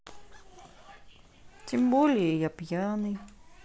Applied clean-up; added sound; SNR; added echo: none; none; none; none.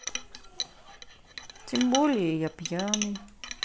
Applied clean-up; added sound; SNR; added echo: none; Chink, clink; 7 dB; none.